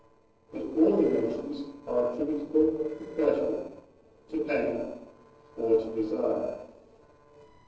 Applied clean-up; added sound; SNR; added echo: neural separator model SepFormer DNS4.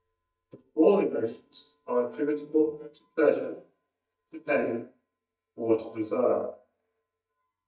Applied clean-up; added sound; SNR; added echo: neural mask model DeepFilterNet 3.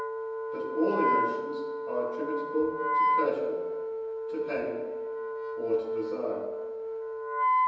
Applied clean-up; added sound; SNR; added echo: none; Wind instrument, woodwind instrument; -3 dB; reverberation time 1.1 s.